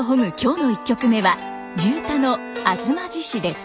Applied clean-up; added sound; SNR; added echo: none; Bowed string instrument; 17 dB; none.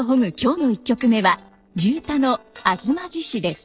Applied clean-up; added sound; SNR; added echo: neural separator model SepFormer DNS4.